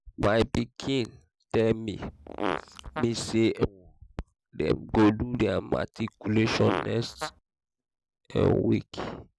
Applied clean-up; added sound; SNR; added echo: none; Fart; 8 dB; none.